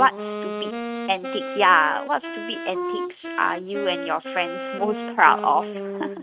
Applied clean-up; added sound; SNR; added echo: neural mask model RNNoise.